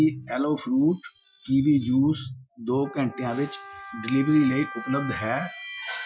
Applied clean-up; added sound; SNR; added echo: classical method Wiener filter.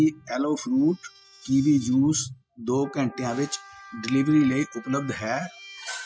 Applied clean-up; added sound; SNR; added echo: classical method spectral subtraction.